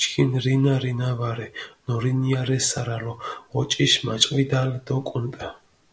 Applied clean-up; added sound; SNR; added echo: none; none; none; none.